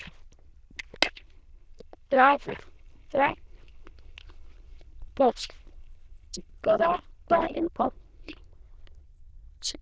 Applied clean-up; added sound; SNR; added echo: neural diffusion model UNIVERSE++.